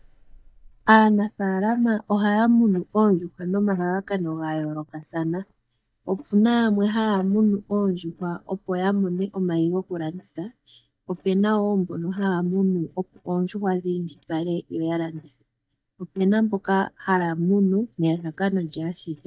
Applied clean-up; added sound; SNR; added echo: neural mask model DeepFilterNet 3.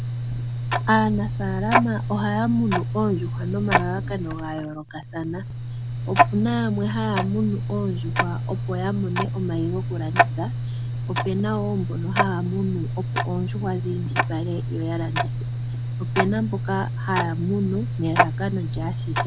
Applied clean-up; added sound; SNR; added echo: none; Tick-tock; -2 dB; none.